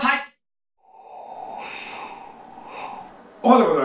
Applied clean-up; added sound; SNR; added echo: none; Wind; 14 dB; reverberation time 0.3 s.